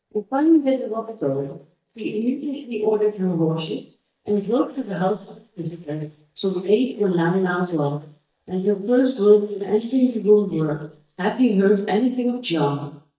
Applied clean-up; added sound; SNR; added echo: neural mask model DeepFilterNet 3.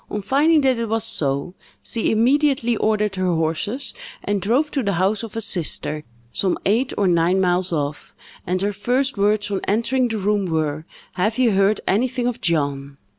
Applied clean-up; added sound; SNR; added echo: none; none; none; none.